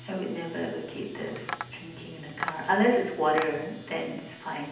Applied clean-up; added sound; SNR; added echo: none; Tap; 11 dB; reverberation time 0.8 s.